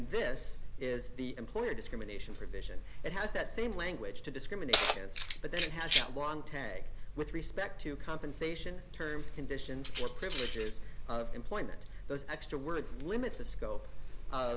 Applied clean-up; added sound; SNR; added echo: none; Keys jangling; -5 dB; none.